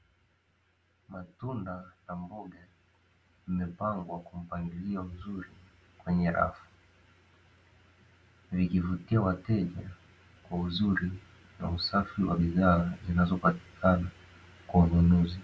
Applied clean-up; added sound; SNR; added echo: none; none; none; none.